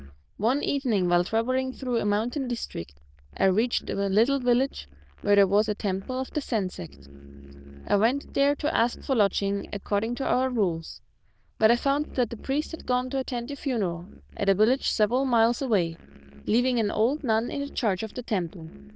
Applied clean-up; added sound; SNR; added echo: neural diffusion model UNIVERSE++.